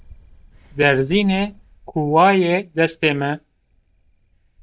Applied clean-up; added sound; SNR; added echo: neural mask model DeepFilterNet 3.